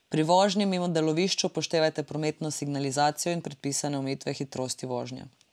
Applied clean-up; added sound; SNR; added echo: none; none; none; none.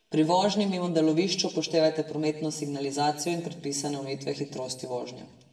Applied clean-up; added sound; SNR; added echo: none; none; none; reverberation time 0.7 s.